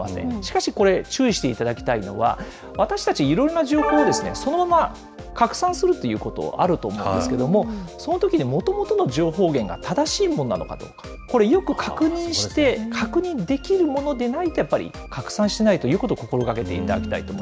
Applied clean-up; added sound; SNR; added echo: none; none; none; none.